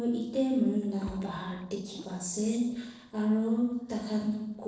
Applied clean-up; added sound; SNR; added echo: neural separator model SepFormer DNS4.